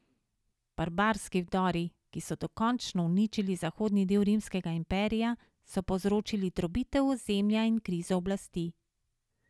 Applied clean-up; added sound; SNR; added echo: none; none; none; none.